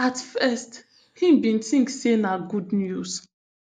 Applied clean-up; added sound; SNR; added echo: neural mask model Resemble Enhance denoiser.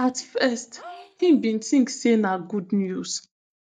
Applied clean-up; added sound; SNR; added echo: neural mask model DeepFilterNet 3.